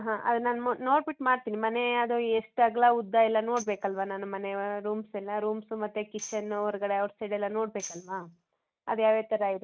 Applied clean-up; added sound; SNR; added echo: neural mask model RNNoise.